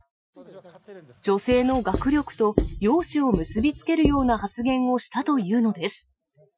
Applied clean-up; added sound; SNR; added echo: classical method Wiener filter.